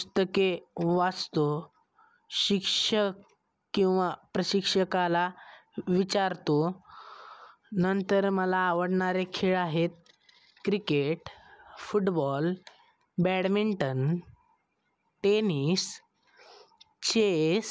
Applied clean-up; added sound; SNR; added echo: none; none; none; none.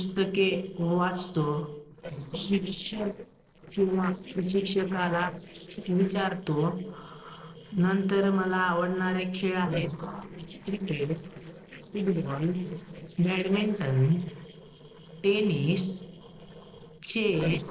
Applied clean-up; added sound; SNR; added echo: neural separator model SepFormer DNS4.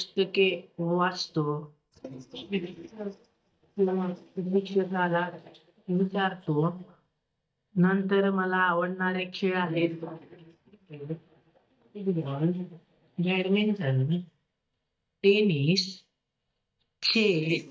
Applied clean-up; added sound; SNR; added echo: neural mask model DeepFilterNet 3.